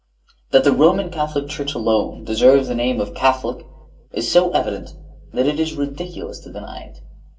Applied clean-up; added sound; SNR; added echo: none; none; none; reverberation time 0.2 s.